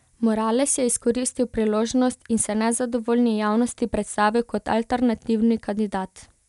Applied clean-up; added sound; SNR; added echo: none; none; none; none.